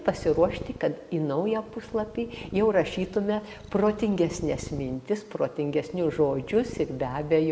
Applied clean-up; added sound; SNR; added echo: none; Purr; 16 dB; none.